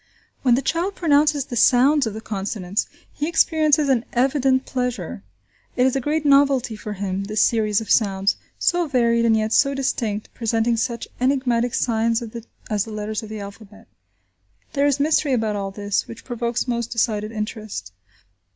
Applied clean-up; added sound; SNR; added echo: none; none; none; none.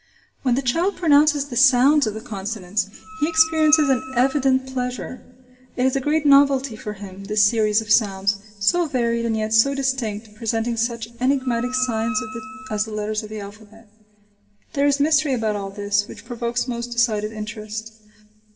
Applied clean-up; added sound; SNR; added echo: none; Wind instrument, woodwind instrument; 15 dB; reverberation time 1.4 s.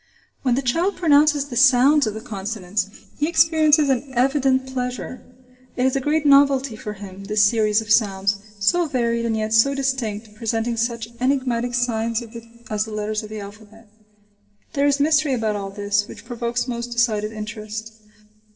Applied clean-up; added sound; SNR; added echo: neural separator model SepFormer DNS4.